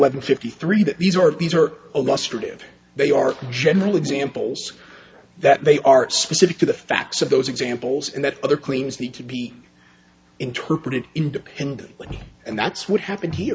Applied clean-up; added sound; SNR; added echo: none; none; none; none.